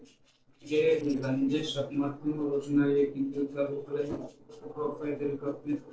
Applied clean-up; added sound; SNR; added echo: neural separator model SepFormer DNS4.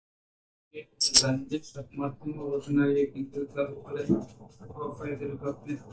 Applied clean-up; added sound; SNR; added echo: neural mask model DeepFilterNet 3.